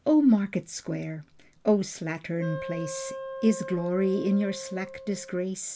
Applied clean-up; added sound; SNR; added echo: none; Wind instrument, woodwind instrument; 11 dB; none.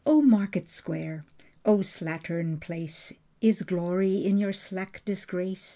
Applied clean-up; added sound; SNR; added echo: none; none; none; none.